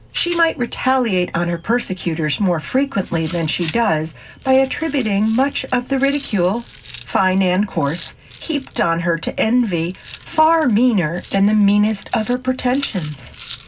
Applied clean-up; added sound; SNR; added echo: none; Rattle; 16 dB; reverberation time 0.4 s.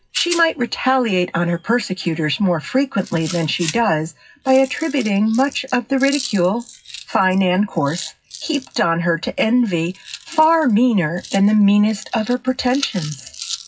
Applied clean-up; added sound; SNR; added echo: classical method WPE with log-MMSE.